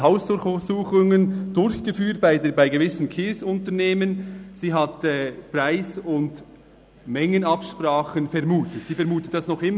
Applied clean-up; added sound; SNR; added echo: none; none; none; none.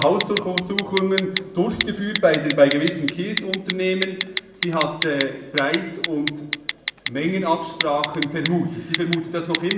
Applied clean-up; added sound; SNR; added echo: none; Telephone; 6 dB; reverberation time 0.8 s.